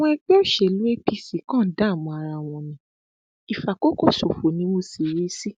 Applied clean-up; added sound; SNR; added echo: none; none; none; none.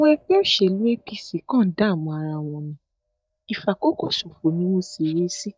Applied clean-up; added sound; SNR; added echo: neural mask model DeepFilterNet 3.